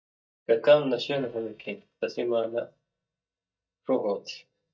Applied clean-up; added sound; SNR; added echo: neural mask model DeepFilterNet 3.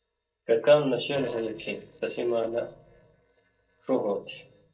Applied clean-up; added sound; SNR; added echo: neural separator model SepFormer DNS4.